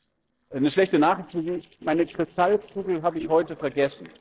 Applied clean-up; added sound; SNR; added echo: neural separator model SepFormer DNS4.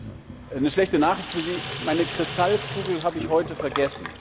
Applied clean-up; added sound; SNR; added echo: none; Sink (filling or washing); 9 dB; none.